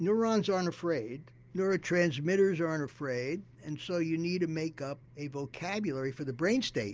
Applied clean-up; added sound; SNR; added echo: none; none; none; none.